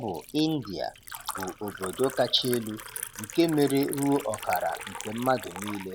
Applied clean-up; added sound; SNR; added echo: none; Liquid; 12 dB; none.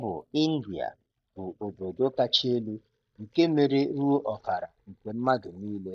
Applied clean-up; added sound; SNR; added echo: neural mask model DeepFilterNet 3.